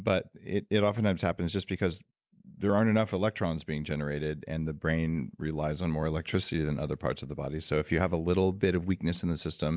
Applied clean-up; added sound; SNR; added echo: none; none; none; none.